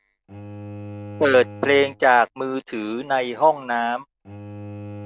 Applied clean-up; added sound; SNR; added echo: none; Bowed string instrument; 16 dB; none.